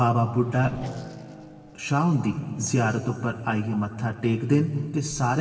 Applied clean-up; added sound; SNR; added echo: none; Race car, auto racing / Accelerating, revving, vroom; 20 dB; reverberation time 2.6 s.